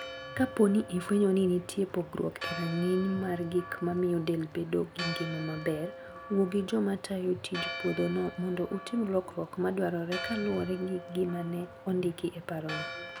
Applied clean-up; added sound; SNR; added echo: none; Church bell; 12 dB; none.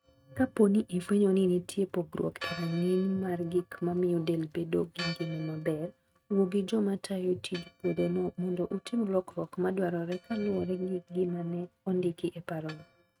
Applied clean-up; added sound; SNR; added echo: neural mask model RNNoise.